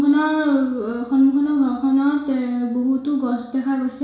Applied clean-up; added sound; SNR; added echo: none; none; none; reverberation time 0.7 s.